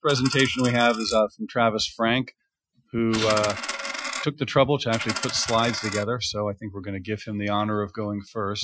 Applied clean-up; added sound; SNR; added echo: classical method Wiener filter.